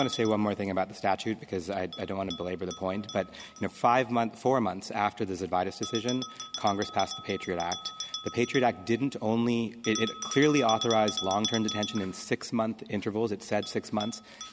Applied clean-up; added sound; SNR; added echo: none; Bell; 12 dB; none.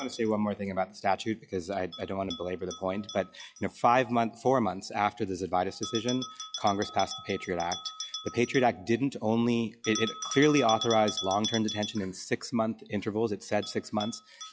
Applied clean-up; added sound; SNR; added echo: classical method log-MMSE.